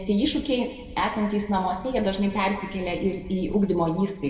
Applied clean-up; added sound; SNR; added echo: none; Wind; 17 dB; reverberation time 1.5 s.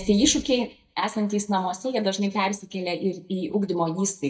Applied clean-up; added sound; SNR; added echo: neural mask model DeepFilterNet 3.